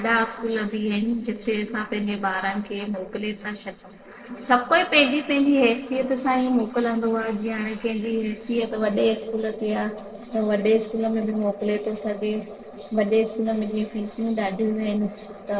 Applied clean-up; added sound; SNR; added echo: neural separator model SepFormer DNS4.